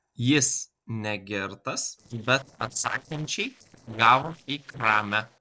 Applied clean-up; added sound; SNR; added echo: neural separator model SepFormer DNS4.